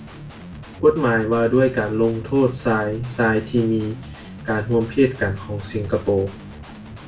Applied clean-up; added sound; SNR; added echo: none; Guitar; 16 dB; reverberation time 0.2 s.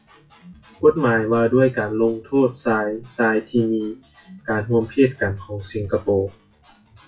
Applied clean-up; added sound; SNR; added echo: classical method WPE with log-MMSE.